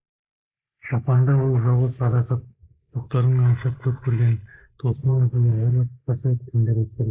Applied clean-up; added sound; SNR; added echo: neural mask model Resemble Enhance denoiser.